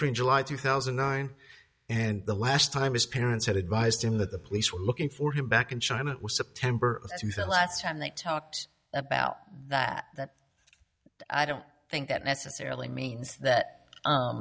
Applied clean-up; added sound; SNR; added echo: none; none; none; none.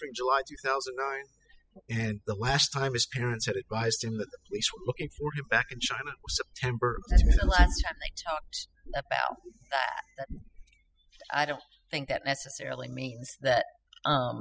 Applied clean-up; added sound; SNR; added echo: classical method spectral subtraction.